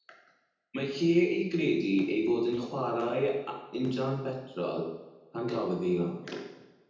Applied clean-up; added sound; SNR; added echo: none; none; none; reverberation time 0.9 s.